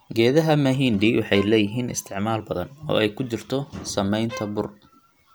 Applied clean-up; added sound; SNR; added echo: none; Bowed string instrument; 17 dB; none.